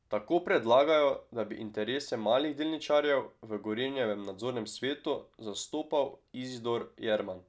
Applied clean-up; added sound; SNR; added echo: none; none; none; none.